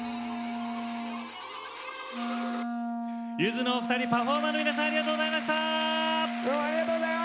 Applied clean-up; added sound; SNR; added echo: none; Wind instrument, woodwind instrument; 3 dB; none.